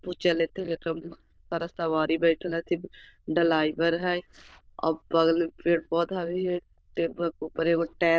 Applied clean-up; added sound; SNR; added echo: neural diffusion model UNIVERSE++.